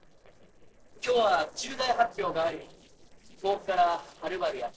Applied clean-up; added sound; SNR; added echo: neural separator model SepFormer DNS4.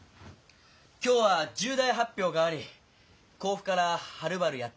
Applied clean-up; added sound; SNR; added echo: none; none; none; none.